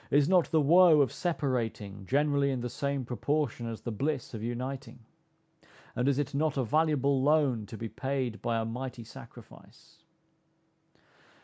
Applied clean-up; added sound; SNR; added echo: none; none; none; none.